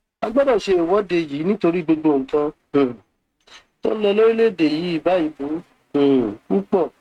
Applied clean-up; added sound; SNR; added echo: neural mask model RNNoise.